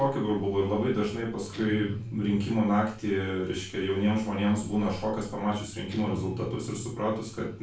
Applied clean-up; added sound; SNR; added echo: none; Guitar; 15 dB; reverberation time 0.3 s.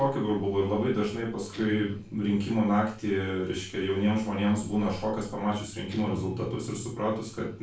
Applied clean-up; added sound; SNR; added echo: neural separator model SepFormer DNS4.